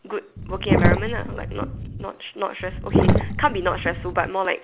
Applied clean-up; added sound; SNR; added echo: none; Sink (filling or washing); -4 dB; none.